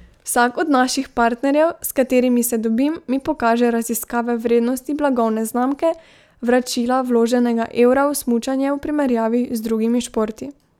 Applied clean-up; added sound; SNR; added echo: none; none; none; none.